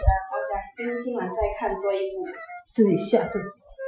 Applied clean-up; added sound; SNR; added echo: classical method Wiener filter.